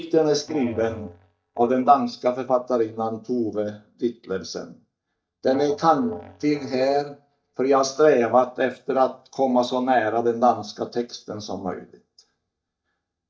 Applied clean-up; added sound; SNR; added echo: neural mask model DeepFilterNet 3.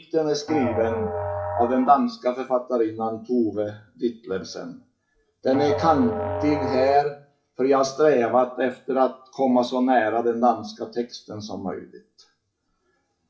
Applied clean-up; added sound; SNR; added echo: classical method WPE with log-MMSE.